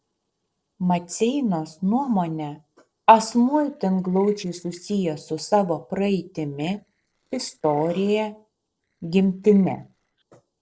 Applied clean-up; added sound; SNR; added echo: neural separator model SepFormer DNS4.